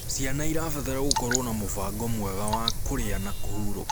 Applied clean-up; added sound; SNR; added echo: none; Drip / Water + Wind; -2 dB; none.